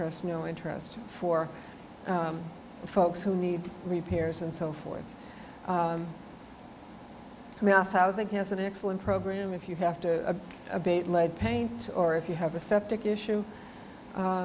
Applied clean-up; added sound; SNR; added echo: none; none; none; none.